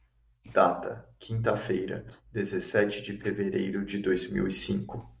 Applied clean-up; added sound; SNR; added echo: neural mask model Resemble Enhance denoiser.